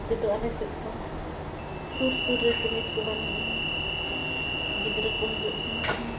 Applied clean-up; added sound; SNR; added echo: none; Train; -2 dB; reverberation time 0.1 s.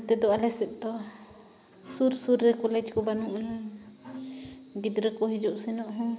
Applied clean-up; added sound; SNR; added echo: none; none; none; none.